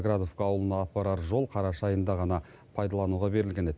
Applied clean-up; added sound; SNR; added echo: none; none; none; none.